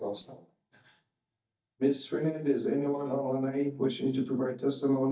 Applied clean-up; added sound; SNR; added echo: neural mask model DeepFilterNet 3.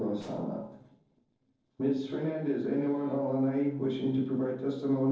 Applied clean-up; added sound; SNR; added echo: neural separator model SepFormer DNS4.